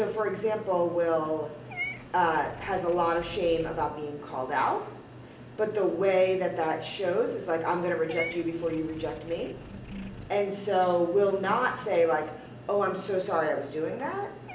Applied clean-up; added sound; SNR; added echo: none; Meow / Purr; 19 dB; none.